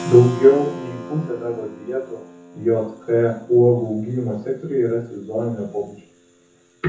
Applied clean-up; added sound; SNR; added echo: none; Keyboard (musical); 16 dB; reverberation time 0.5 s.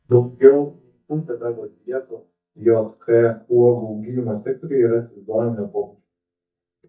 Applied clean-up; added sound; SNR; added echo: neural mask model DeepFilterNet 3.